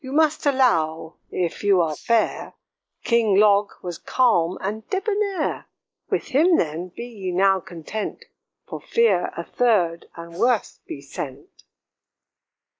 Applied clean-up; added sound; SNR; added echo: neural mask model Resemble Enhance denoiser.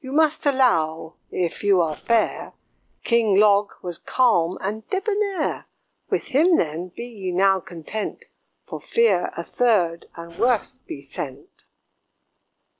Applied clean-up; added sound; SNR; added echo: neural separator model SepFormer DNS4.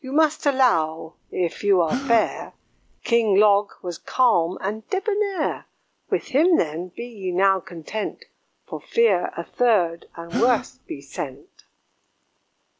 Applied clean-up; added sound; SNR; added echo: none; Gasp; 11 dB; none.